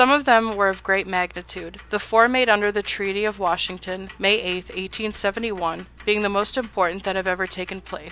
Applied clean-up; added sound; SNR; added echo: none; Tick-tock; 19 dB; none.